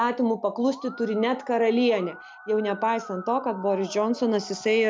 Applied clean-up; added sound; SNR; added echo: none; Musical instrument; 18 dB; none.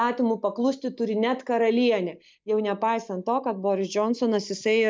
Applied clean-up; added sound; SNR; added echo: neural mask model Resemble Enhance denoiser.